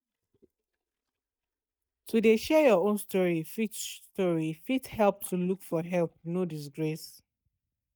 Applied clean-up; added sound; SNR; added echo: neural mask model DeepFilterNet 3.